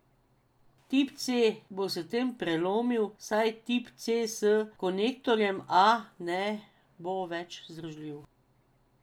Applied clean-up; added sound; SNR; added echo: none; none; none; none.